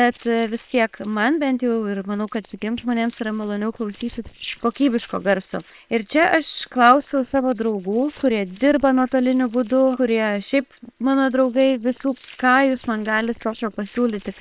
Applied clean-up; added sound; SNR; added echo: neural separator model SepFormer WHAM!.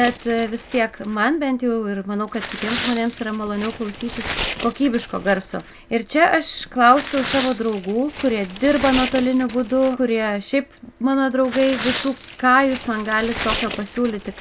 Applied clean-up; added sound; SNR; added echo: none; Tearing; 11 dB; none.